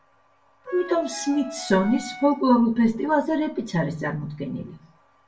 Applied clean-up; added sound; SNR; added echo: none; Wind instrument, woodwind instrument; 14 dB; reverberation time 0.2 s.